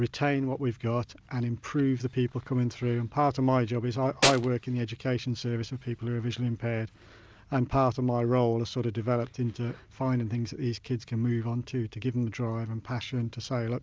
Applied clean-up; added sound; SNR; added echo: none; Tools; -3 dB; none.